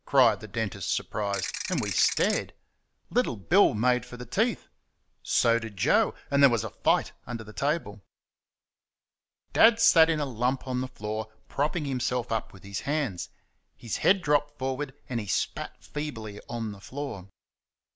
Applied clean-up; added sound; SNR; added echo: none; Ratchet, pawl / Percussion; 6 dB; none.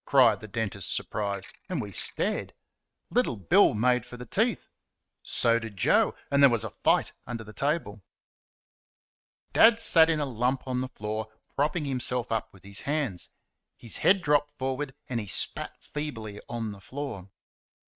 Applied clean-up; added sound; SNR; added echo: neural mask model RNNoise.